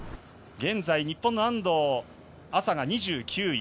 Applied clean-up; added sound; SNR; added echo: none; none; none; none.